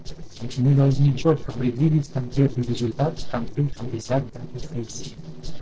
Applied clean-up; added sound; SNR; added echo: neural separator model SepFormer DNS4.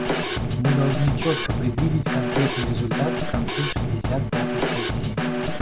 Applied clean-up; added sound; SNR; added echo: none; Snare drum / Drum kit; -2 dB; none.